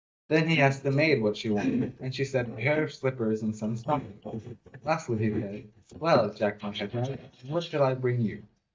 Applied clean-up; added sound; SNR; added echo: neural mask model DeepFilterNet 3.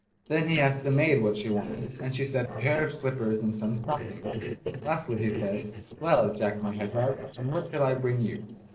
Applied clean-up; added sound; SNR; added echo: neural separator model SepFormer DNS4.